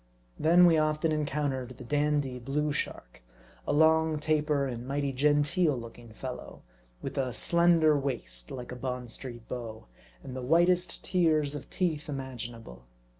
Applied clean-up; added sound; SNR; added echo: none; none; none; none.